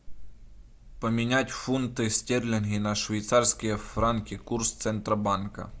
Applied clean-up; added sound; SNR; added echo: none; none; none; none.